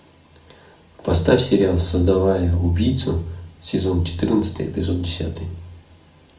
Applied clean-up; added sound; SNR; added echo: none; Whoosh, swoosh, swish; 13 dB; reverberation time 0.4 s.